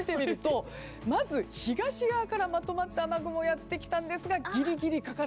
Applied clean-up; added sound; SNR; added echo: none; none; none; none.